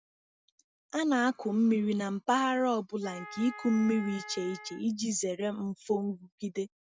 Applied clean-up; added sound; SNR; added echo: none; Wind instrument, woodwind instrument; 15 dB; none.